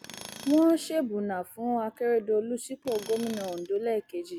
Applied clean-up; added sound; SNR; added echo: none; Tools; 19 dB; none.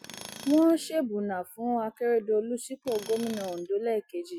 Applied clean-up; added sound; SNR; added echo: classical method Wiener filter.